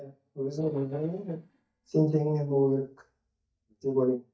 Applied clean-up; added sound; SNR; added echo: neural mask model DeepFilterNet 3.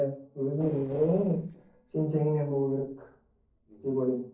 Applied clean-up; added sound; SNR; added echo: neural separator model SepFormer DNS4.